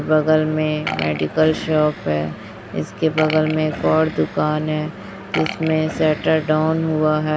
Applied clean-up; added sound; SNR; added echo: none; Burping, eructation; 13 dB; none.